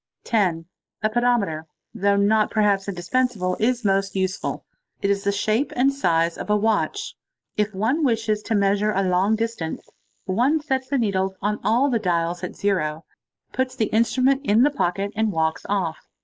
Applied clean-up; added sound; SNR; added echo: neural mask model Resemble Enhance denoiser.